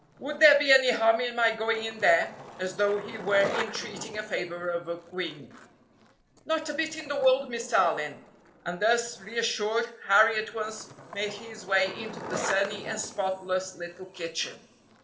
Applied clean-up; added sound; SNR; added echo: none; Skateboard; 14 dB; reverberation time 0.8 s.